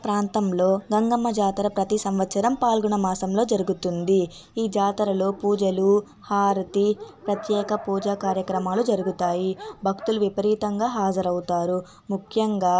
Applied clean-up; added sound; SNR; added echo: none; Dog; 19 dB; none.